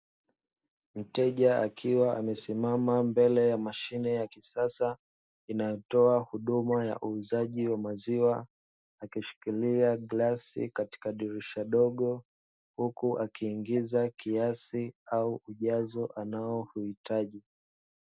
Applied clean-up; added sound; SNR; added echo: none; none; none; none.